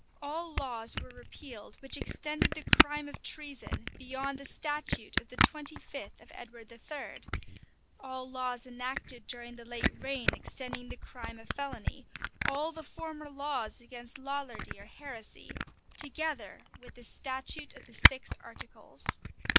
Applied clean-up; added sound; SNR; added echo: none; Camera; -5 dB; none.